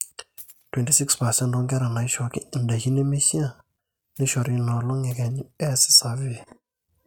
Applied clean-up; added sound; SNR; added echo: neural mask model RNNoise.